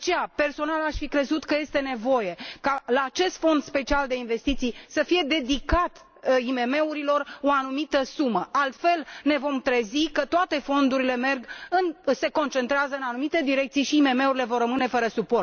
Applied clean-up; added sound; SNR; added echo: none; none; none; none.